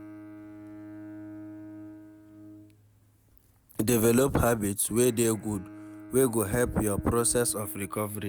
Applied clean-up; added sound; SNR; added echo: none; Bowed string instrument; 17 dB; none.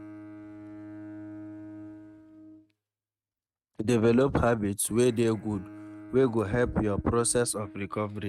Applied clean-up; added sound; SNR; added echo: neural mask model RNNoise.